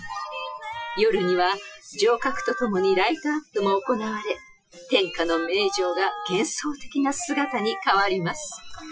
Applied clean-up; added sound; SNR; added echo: classical method Wiener filter.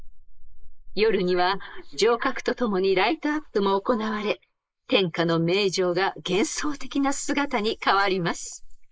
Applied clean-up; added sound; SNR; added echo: neural mask model Resemble Enhance denoiser.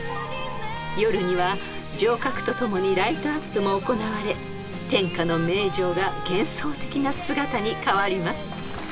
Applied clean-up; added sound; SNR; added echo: none; Chewing, mastication; 10 dB; none.